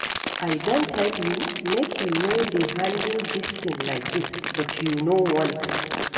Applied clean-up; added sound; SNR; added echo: none; Crumpling, crinkling; 3 dB; reverberation time 1.8 s.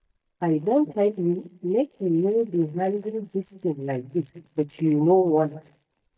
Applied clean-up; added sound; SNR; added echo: neural mask model DeepFilterNet 3.